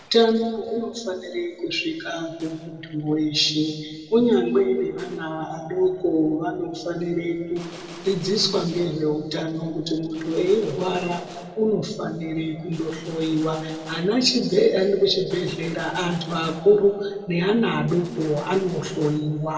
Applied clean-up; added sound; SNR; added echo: neural separator model SepFormer DNS4.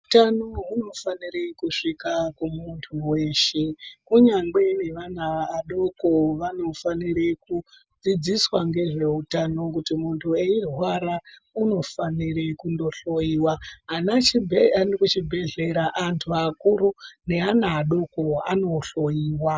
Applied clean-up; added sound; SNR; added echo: none; none; none; none.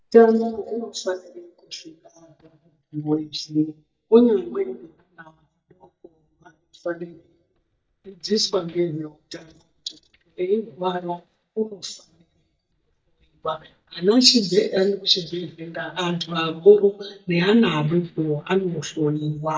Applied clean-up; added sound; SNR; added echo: neural mask model DeepFilterNet 3.